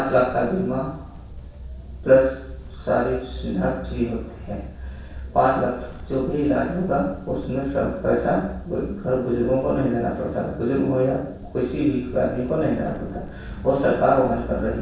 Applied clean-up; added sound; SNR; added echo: none; Wind; 20 dB; reverberation time 0.7 s.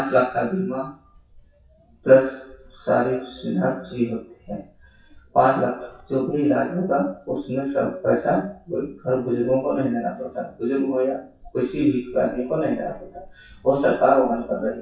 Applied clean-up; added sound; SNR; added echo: classical method WPE with log-MMSE.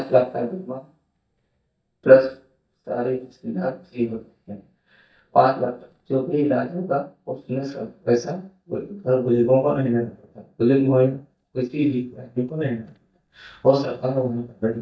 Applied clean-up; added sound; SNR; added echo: neural mask model DeepFilterNet 3.